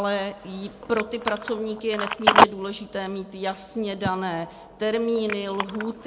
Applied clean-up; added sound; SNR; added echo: none; Telephone; -1 dB; none.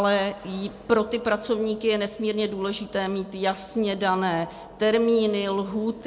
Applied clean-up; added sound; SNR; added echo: none; none; none; none.